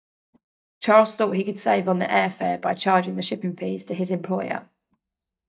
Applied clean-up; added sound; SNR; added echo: neural mask model DeepFilterNet 3.